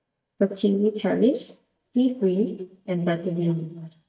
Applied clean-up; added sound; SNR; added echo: neural mask model DeepFilterNet 3.